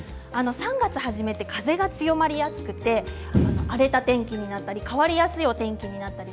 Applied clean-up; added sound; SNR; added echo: none; none; none; none.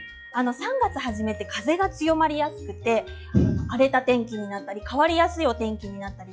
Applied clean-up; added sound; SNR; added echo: classical method log-MMSE.